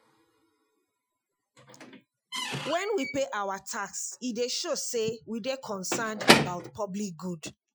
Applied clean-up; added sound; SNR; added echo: classical method Wiener filter.